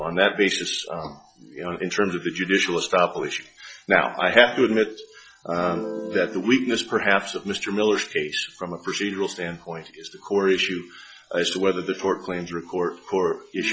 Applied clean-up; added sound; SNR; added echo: classical method log-MMSE.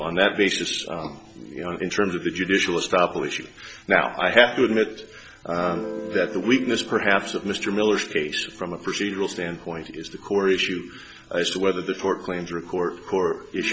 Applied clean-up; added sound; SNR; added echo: none; Guitar; 18 dB; none.